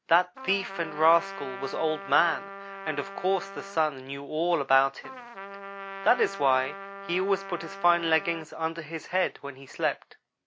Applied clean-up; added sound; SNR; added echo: none; Trumpet; 12 dB; none.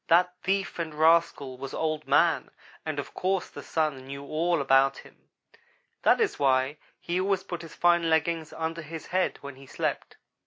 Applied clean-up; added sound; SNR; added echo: none; none; none; none.